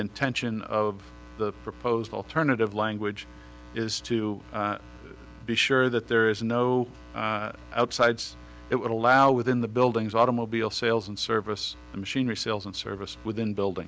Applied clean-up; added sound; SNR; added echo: none; none; none; none.